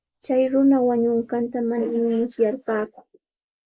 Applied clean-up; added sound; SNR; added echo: neural mask model Resemble Enhance denoiser.